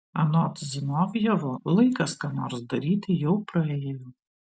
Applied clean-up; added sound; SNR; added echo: none; none; none; none.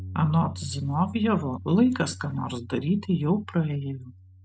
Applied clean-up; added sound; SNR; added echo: none; Bass guitar; 15 dB; none.